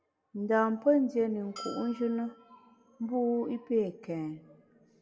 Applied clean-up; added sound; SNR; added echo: none; Bell; 18 dB; reverberation time 1.5 s.